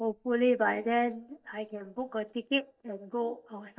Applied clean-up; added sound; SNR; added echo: neural mask model DeepFilterNet 3.